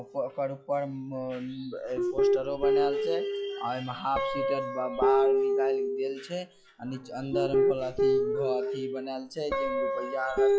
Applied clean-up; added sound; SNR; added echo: classical method log-MMSE.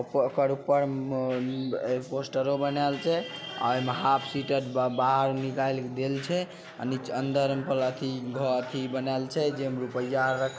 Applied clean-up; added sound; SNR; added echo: none; none; none; none.